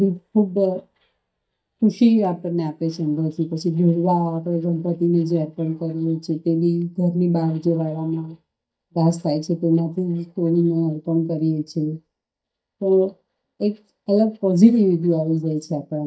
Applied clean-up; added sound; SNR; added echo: neural mask model DeepFilterNet 3.